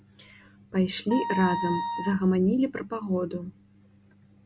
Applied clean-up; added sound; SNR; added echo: none; Wind instrument, woodwind instrument; 3 dB; none.